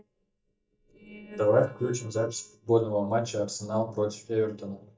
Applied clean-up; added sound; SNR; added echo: neural mask model DeepFilterNet 3.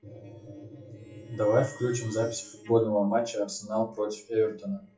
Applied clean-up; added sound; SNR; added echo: classical method WPE with log-MMSE.